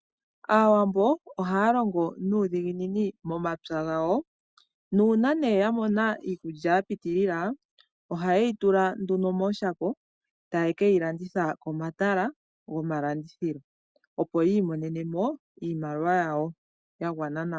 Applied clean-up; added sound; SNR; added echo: none; none; none; none.